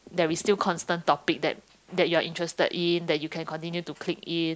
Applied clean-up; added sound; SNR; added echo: none; none; none; none.